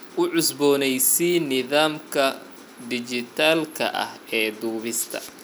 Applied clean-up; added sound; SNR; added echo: none; none; none; none.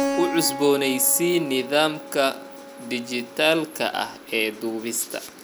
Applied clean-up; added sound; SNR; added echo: none; Keyboard (musical); 10 dB; none.